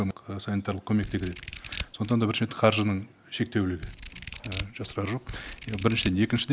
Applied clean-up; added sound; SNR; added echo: none; Scissors; 10 dB; none.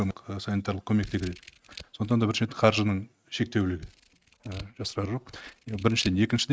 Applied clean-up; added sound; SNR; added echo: neural mask model RNNoise.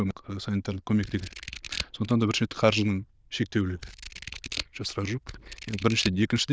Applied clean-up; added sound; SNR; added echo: neural diffusion model UNIVERSE++.